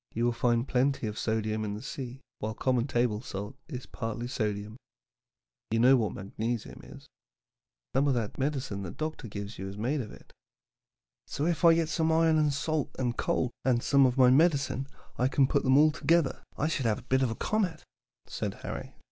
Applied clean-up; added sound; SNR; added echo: none; none; none; none.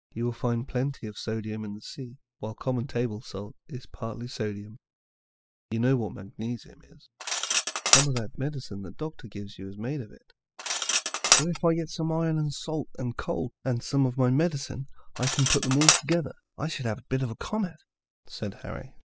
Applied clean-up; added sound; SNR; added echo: classical method spectral subtraction.